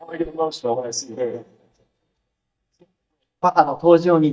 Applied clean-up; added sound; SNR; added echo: neural mask model DeepFilterNet 3.